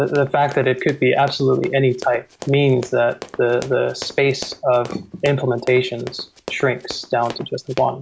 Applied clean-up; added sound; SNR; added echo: none; Run; 17 dB; none.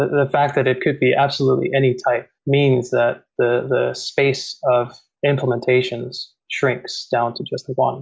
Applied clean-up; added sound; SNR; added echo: none; none; none; none.